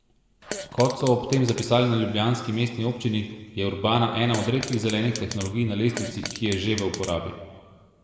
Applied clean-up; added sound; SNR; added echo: none; Fart; 12 dB; reverberation time 1.5 s.